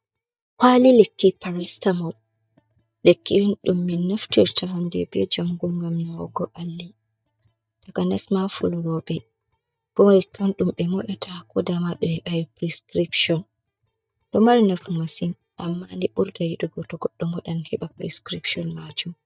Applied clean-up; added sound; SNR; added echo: neural mask model DeepFilterNet 3.